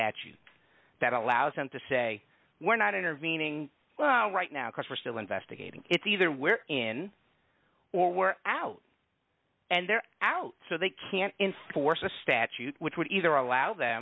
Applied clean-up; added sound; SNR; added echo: none; none; none; none.